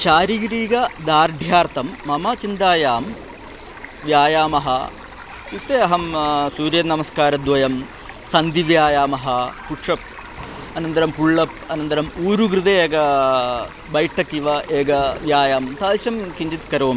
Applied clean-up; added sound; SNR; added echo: none; Stream; 20 dB; none.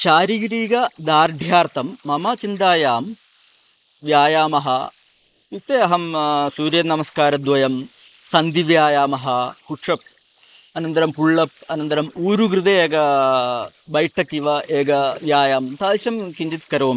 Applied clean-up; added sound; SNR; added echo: neural mask model Resemble Enhance denoiser.